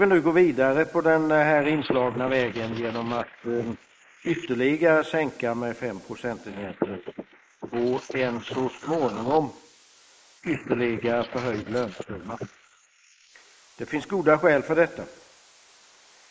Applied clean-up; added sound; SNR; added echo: neural mask model Resemble Enhance denoiser.